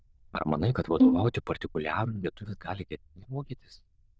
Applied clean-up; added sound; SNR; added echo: neural diffusion model UNIVERSE++.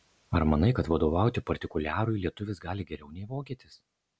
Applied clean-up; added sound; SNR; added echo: none; none; none; none.